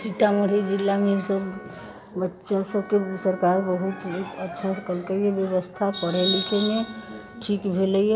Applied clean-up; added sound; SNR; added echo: none; Wind instrument, woodwind instrument; 20 dB; none.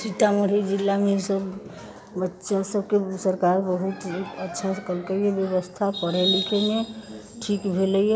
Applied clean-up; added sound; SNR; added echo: none; none; none; none.